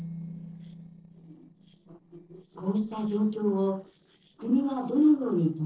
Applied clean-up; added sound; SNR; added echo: neural separator model SepFormer DNS4.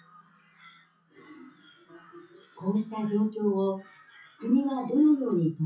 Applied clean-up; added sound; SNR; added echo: classical method WPE with log-MMSE.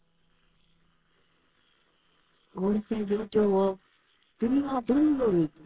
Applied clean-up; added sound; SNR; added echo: neural separator model SepFormer WHAMR!.